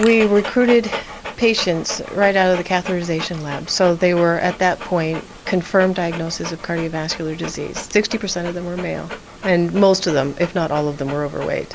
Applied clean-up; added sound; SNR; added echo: none; Dog; 14 dB; none.